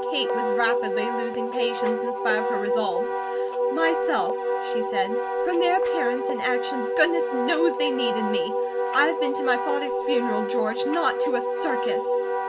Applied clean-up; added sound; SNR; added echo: none; Wind instrument, woodwind instrument; -3 dB; none.